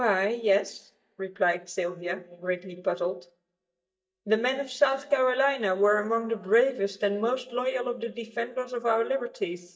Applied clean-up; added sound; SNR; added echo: neural mask model DeepFilterNet 3.